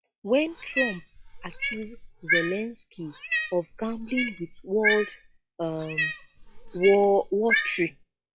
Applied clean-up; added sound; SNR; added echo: classical method log-MMSE.